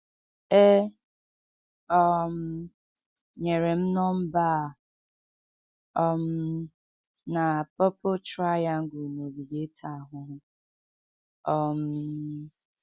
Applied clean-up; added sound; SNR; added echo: none; none; none; none.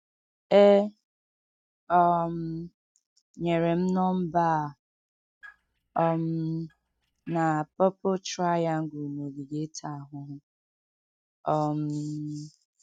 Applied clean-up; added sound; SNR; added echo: neural mask model RNNoise.